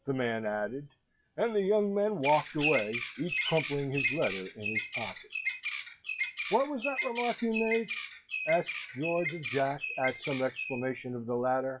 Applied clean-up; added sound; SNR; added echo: classical method WPE with log-MMSE.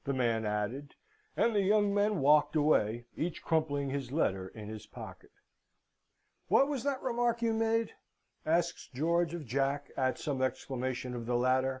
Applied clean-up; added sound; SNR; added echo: none; none; none; none.